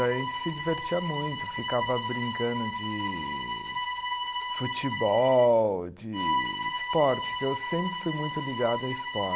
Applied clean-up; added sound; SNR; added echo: none; Bowed string instrument; 3 dB; none.